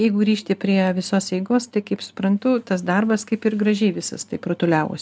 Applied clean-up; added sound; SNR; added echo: none; none; none; none.